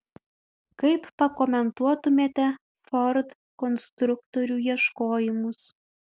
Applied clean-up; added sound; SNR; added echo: none; none; none; none.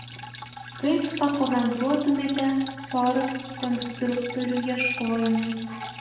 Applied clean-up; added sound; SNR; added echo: none; Drip; 12 dB; reverberation time 0.9 s.